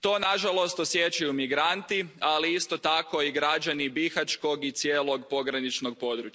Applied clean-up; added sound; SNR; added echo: none; none; none; none.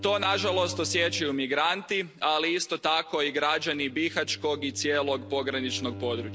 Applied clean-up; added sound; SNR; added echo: none; Bowed string instrument; 15 dB; none.